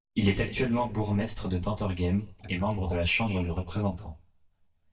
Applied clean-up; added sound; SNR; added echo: neural mask model DeepFilterNet 3.